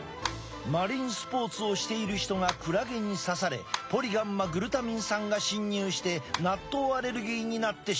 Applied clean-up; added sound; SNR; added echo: none; none; none; none.